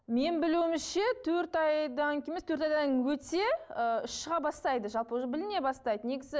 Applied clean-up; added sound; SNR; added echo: none; none; none; none.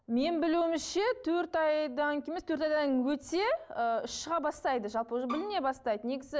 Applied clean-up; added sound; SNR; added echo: none; Bowed string instrument; 13 dB; none.